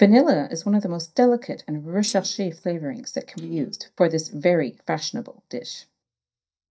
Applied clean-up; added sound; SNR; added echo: neural mask model DeepFilterNet 3.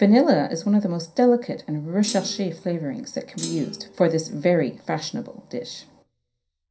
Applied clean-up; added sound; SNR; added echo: none; Thump, thud; 14 dB; reverberation time 0.3 s.